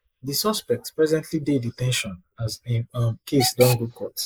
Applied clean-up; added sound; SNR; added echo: neural mask model Resemble Enhance denoiser.